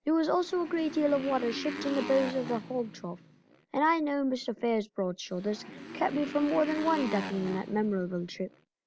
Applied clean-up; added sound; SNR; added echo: none; Motorcycle; 11 dB; none.